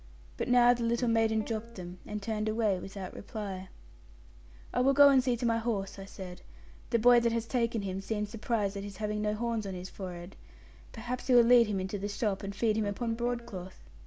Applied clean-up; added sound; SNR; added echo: none; Guitar; 18 dB; none.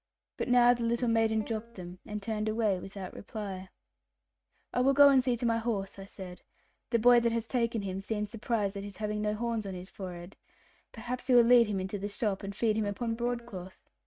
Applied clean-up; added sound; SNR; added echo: neural mask model RNNoise.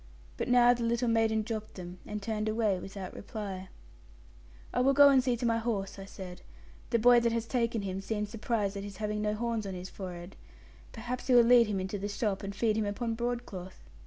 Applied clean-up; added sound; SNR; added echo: none; none; none; none.